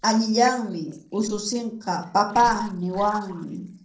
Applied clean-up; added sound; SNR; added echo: neural separator model SepFormer DNS4.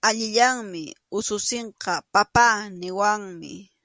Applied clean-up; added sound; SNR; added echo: none; none; none; none.